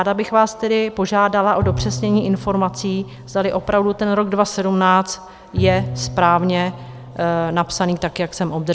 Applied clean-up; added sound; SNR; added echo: none; Bowed string instrument; 10 dB; none.